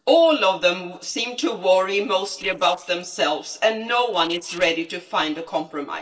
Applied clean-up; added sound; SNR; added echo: neural separator model SepFormer DNS4.